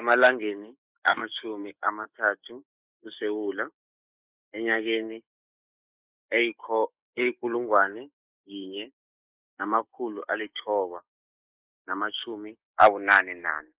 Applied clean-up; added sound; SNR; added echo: neural mask model Resemble Enhance denoiser.